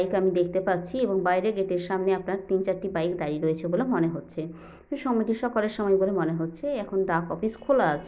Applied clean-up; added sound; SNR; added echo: none; none; none; none.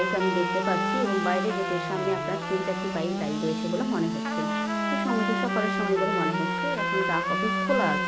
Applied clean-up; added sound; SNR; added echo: none; Sawing / Engine + Trumpet; -1 dB; none.